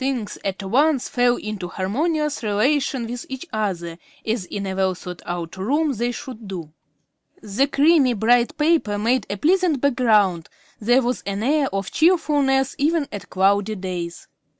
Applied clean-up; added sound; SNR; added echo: none; none; none; none.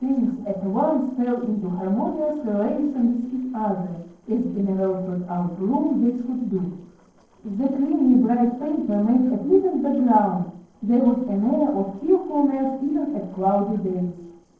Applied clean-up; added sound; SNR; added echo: neural separator model SepFormer DNS4.